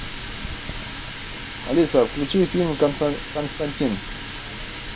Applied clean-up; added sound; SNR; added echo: none; Water tap, faucet; 5 dB; none.